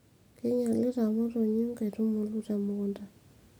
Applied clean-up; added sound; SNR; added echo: none; none; none; none.